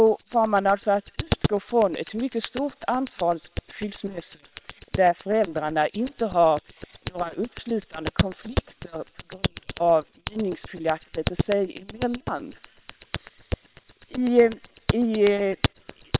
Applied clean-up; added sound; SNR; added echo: neural separator model SepFormer WHAM!.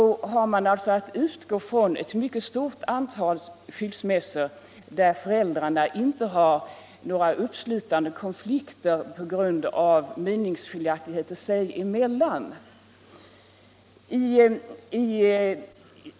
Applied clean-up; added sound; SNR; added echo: none; none; none; none.